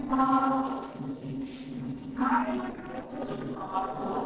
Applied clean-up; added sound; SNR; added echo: neural separator model SepFormer DNS4.